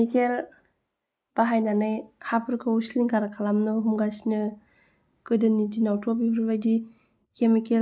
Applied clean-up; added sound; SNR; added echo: neural mask model Resemble Enhance denoiser.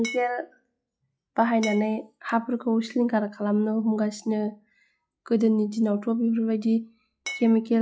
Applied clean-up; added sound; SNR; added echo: classical method log-MMSE.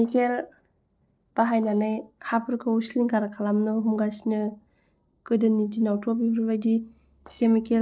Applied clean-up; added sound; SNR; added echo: neural separator model SepFormer DNS4.